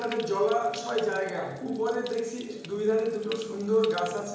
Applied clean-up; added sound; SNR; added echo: none; Stream; 18 dB; reverberation time 1.0 s.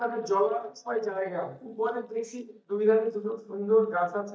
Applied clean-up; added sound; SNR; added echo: neural mask model DeepFilterNet 3.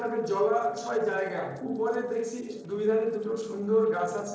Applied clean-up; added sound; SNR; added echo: neural separator model SepFormer DNS4.